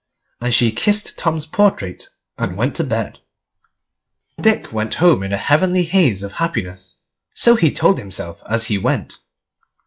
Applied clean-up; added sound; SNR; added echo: classical method log-MMSE.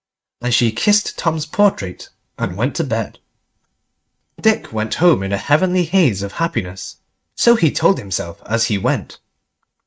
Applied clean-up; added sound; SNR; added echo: neural mask model RNNoise.